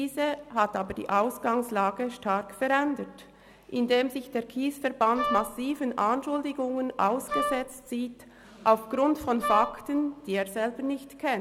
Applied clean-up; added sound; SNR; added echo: none; Wind instrument, woodwind instrument; 4 dB; none.